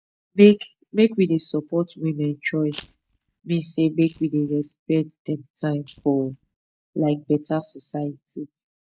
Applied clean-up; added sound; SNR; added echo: neural mask model DeepFilterNet 3.